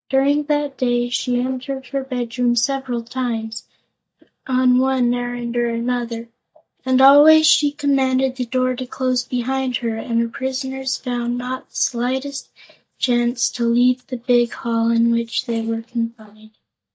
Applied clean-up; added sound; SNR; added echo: neural mask model DeepFilterNet 3.